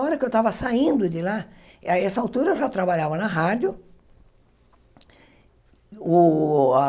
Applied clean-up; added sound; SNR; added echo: none; none; none; none.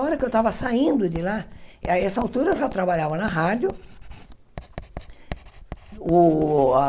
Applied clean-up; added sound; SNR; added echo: none; Writing; 16 dB; none.